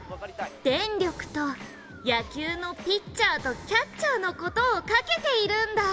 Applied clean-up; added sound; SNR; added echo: none; none; none; none.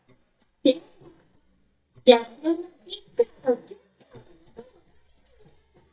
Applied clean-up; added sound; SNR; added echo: neural mask model DeepFilterNet 3.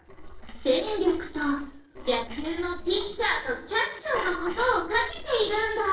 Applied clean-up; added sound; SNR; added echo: neural separator model SepFormer DNS4.